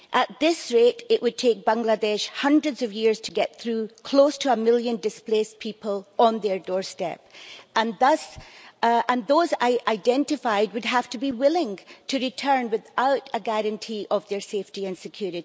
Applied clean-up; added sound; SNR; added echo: none; none; none; none.